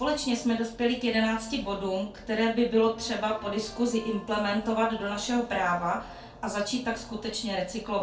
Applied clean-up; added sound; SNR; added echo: none; Wind instrument, woodwind instrument; 19 dB; reverberation time 0.2 s.